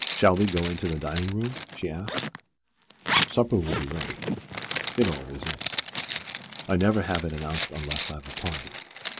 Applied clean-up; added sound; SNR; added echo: none; Zipper (clothing); 5 dB; none.